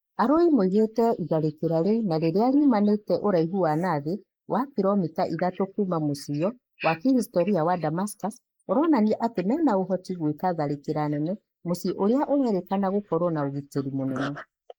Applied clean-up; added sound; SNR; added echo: neural mask model Resemble Enhance denoiser.